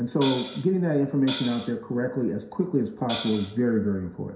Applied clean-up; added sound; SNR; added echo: none; Hi-hat; 11 dB; reverberation time 0.7 s.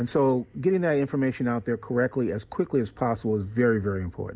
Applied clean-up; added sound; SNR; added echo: none; none; none; none.